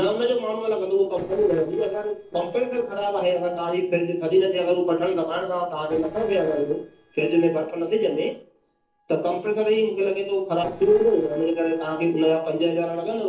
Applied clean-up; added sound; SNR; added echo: neural separator model SepFormer DNS4.